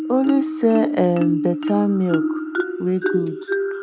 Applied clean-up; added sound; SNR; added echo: none; Marimba, xylophone; 2 dB; none.